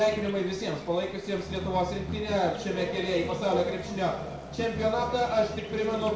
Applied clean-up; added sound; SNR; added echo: none; Insect; 12 dB; reverberation time 0.6 s.